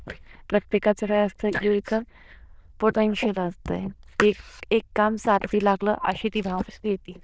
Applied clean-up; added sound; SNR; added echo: neural diffusion model UNIVERSE++.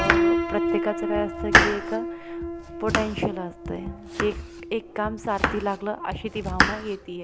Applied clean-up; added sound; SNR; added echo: none; Domestic sounds, home sounds + Piano; -4 dB; none.